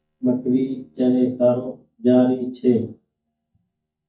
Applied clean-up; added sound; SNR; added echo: neural mask model DeepFilterNet 3.